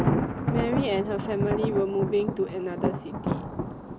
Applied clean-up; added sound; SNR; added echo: none; Thunder + Bird vocalization, bird call, bird song; -3 dB; none.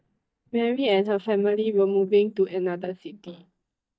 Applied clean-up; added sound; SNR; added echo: neural mask model DeepFilterNet 3.